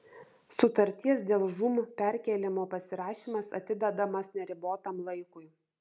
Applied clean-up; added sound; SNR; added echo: none; none; none; none.